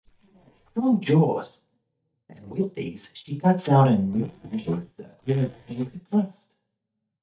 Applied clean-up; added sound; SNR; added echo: neural mask model DeepFilterNet 3.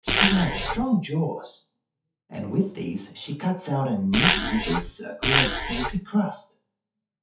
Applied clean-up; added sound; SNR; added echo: classical method WPE with log-MMSE.